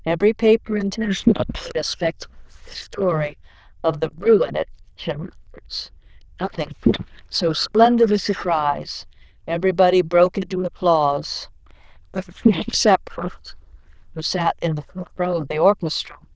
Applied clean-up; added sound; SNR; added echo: neural diffusion model UNIVERSE++.